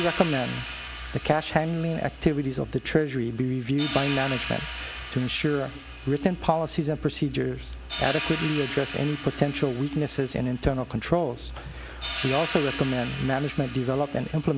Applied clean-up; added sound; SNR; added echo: none; Hi-hat; 11 dB; none.